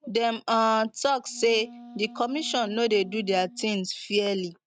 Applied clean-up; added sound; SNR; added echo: neural mask model RNNoise.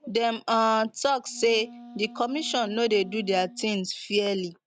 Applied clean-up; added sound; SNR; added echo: none; Wind instrument, woodwind instrument; 20 dB; none.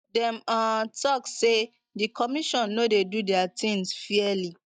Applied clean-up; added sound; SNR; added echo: neural mask model DeepFilterNet 3.